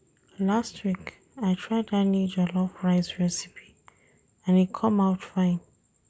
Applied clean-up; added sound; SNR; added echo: none; none; none; none.